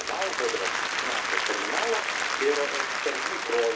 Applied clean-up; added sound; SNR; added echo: none; Applause; -2 dB; reverberation time 0.3 s.